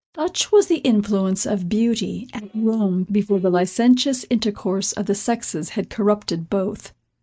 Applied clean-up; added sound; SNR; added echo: neural mask model DeepFilterNet 3.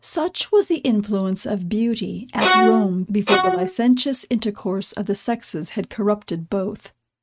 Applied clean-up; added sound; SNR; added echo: neural mask model RNNoise.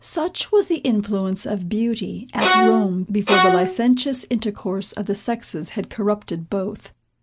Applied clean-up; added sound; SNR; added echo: none; Bowed string instrument; -3 dB; none.